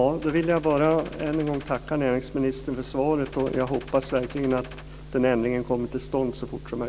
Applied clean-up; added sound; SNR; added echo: none; Gunshot, gunfire; 19 dB; none.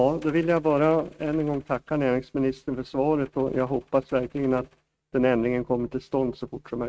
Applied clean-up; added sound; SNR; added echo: neural mask model RNNoise.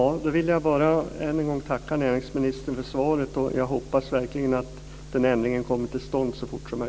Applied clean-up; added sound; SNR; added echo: none; none; none; none.